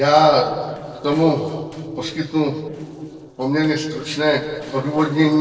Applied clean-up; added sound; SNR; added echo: neural separator model SepFormer DNS4.